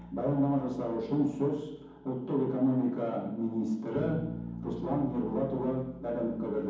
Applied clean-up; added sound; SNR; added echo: none; Bass guitar; 13 dB; reverberation time 1.2 s.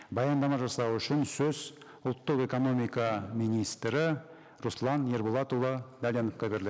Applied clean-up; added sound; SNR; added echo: none; none; none; none.